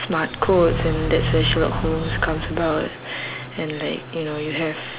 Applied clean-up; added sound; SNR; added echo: none; Car; 2 dB; none.